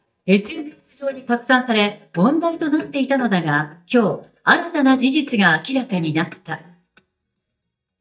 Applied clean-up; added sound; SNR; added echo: neural mask model DeepFilterNet 3.